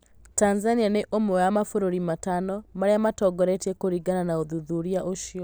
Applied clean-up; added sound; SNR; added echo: none; none; none; none.